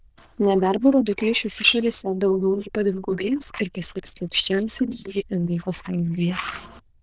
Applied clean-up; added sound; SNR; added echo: neural diffusion model UNIVERSE++.